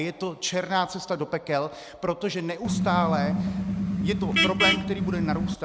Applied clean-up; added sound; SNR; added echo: none; Vehicle horn, car horn, honking; -3 dB; none.